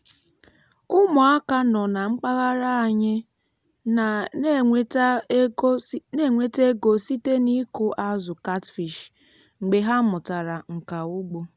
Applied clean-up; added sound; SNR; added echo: none; none; none; none.